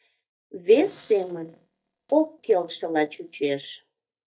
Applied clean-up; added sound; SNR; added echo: neural mask model DeepFilterNet 3.